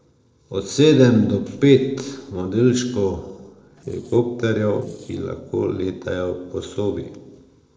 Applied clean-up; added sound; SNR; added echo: neural separator model SepFormer DNS4.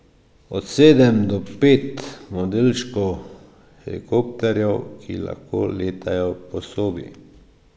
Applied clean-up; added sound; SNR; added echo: none; none; none; none.